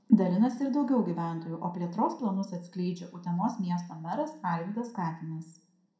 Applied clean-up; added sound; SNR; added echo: none; none; none; reverberation time 0.4 s.